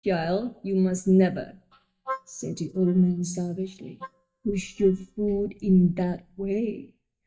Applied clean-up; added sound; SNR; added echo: neural mask model DeepFilterNet 3.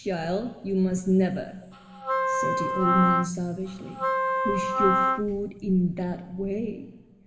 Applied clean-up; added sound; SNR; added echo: none; Wind instrument, woodwind instrument; -2 dB; reverberation time 2.4 s.